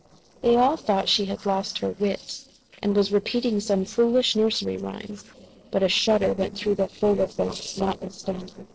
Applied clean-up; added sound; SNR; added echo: neural separator model SepFormer DNS4.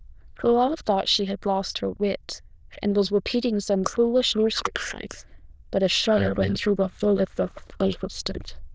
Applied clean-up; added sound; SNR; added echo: neural diffusion model UNIVERSE++.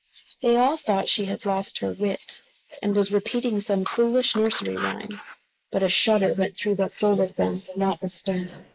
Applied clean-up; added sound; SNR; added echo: neural mask model Resemble Enhance denoiser.